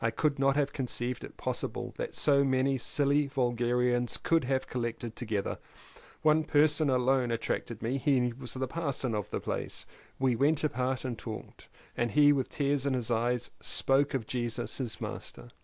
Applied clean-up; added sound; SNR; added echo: none; none; none; none.